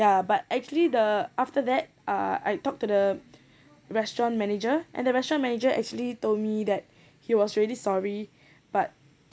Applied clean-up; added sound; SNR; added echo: none; none; none; none.